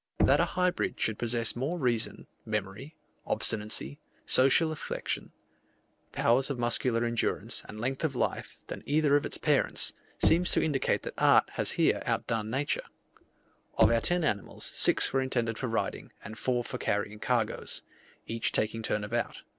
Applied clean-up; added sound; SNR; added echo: none; Knock; 6 dB; none.